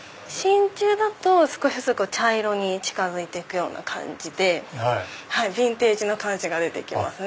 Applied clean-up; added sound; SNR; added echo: none; none; none; none.